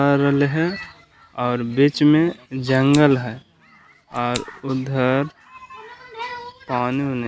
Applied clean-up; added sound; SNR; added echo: none; Scissors; 15 dB; none.